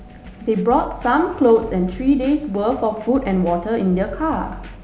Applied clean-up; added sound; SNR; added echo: none; Drum kit; 17 dB; none.